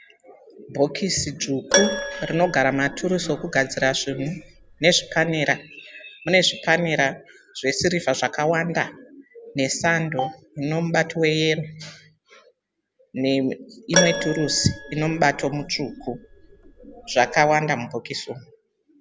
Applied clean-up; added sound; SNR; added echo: none; Keyboard (musical); 6 dB; none.